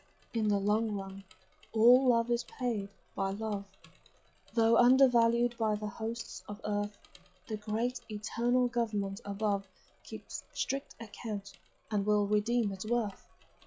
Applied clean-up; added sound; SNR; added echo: classical method log-MMSE.